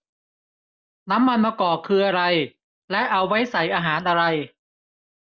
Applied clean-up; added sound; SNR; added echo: none; none; none; none.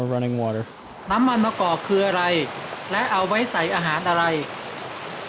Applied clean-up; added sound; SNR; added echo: none; Stream; 6 dB; none.